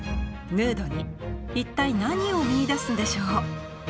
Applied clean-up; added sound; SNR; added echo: none; none; none; none.